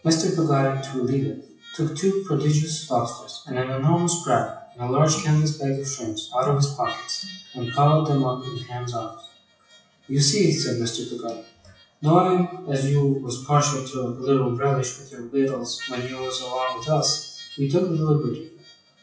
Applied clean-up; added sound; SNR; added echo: classical method WPE with log-MMSE.